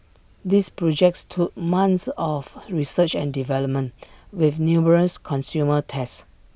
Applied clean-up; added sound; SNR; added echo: none; none; none; none.